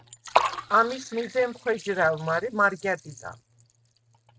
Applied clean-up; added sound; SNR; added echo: neural mask model RNNoise.